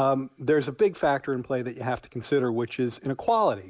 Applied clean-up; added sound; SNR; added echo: neural mask model Resemble Enhance denoiser.